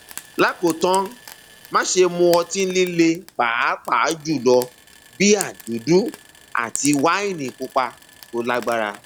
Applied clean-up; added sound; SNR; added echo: none; Frying (food); 18 dB; none.